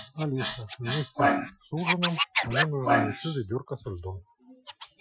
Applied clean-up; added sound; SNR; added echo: classical method Wiener filter.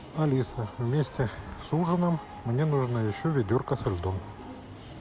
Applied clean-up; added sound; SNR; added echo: none; none; none; none.